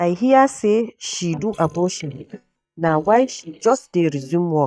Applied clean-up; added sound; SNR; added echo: neural mask model DeepFilterNet 3.